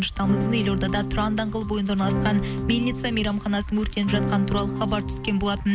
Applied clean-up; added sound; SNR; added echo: none; Acoustic guitar / Strum; 4 dB; none.